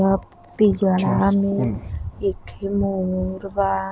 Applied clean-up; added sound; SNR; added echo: none; Clock; 12 dB; none.